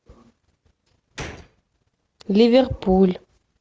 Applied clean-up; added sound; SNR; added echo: none; Gunshot, gunfire; 20 dB; none.